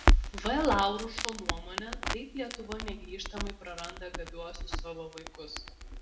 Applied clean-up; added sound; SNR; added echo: none; Crackle; -4 dB; reverberation time 0.6 s.